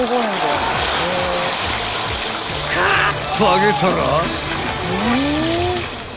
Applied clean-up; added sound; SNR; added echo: none; Crowd; 5 dB; none.